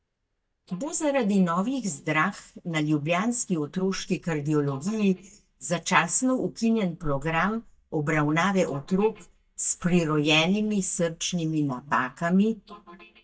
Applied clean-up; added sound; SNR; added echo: neural mask model DeepFilterNet 3.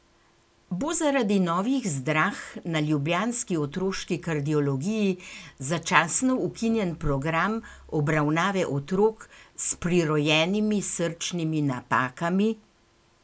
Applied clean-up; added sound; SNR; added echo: none; none; none; none.